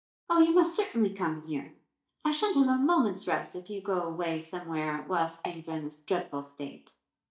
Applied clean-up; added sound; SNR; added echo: neural mask model DeepFilterNet 3.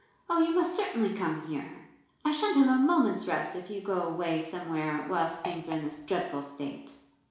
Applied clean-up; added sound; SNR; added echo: none; Fart; 13 dB; reverberation time 0.7 s.